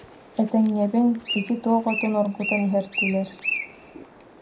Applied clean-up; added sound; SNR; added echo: none; Bird; 9 dB; reverberation time 0.2 s.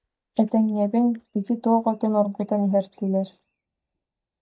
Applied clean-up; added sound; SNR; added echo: neural mask model DeepFilterNet 3.